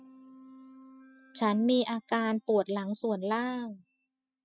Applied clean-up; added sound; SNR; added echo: classical method spectral subtraction.